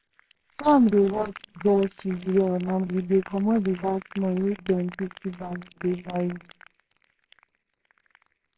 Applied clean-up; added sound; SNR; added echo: neural separator model SepFormer WHAMR!.